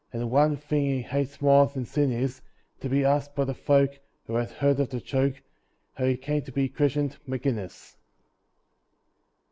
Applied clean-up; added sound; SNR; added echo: none; none; none; none.